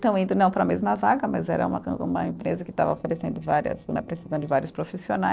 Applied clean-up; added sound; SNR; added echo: neural separator model SepFormer DNS4.